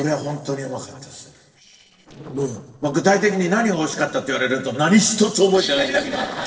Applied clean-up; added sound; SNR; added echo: neural separator model SepFormer DNS4.